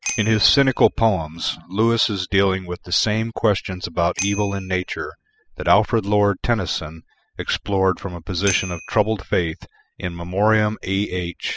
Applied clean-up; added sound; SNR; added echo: classical method spectral subtraction.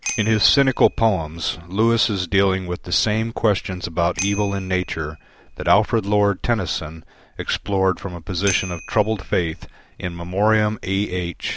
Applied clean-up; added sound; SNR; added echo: none; Bicycle bell; 16 dB; none.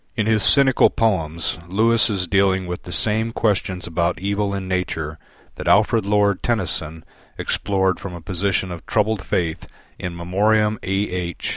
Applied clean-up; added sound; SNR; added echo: none; none; none; none.